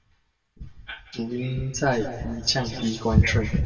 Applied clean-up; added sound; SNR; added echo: none; none; none; reverberation time 1.6 s.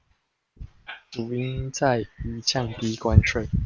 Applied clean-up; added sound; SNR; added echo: none; none; none; none.